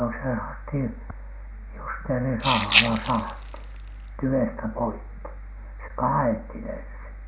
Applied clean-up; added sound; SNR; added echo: none; Rattle (instrument); -1 dB; none.